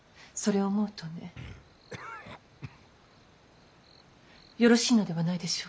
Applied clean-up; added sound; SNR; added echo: none; Cough; 17 dB; none.